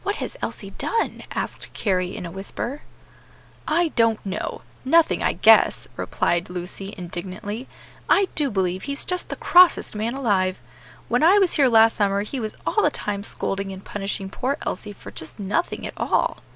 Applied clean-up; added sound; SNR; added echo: none; none; none; none.